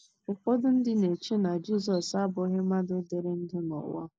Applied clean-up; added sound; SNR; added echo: neural mask model Resemble Enhance denoiser.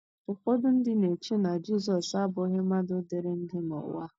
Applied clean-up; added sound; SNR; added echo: neural mask model DeepFilterNet 3.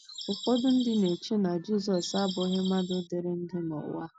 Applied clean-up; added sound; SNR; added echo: none; Bird vocalization, bird call, bird song; 12 dB; none.